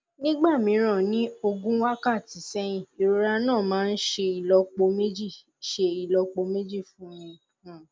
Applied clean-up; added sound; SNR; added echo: none; none; none; none.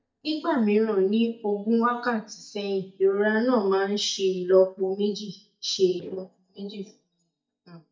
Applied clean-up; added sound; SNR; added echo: neural mask model DeepFilterNet 3.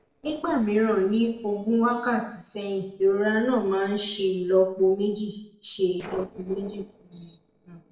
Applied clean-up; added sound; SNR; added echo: neural separator model SepFormer DNS4.